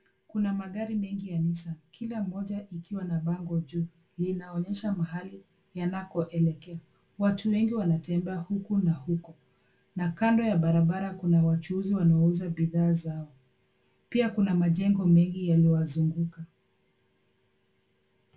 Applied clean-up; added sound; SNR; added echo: none; none; none; reverberation time 0.2 s.